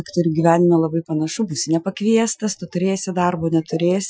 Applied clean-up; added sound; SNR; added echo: classical method Wiener filter.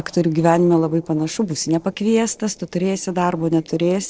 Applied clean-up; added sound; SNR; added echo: neural separator model SepFormer DNS4.